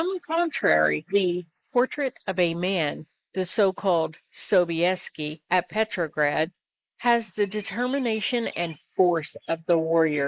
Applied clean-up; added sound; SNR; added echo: neural mask model Resemble Enhance denoiser.